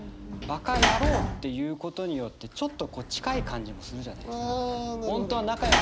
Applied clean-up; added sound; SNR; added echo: none; Sliding door / Slam; 0 dB; none.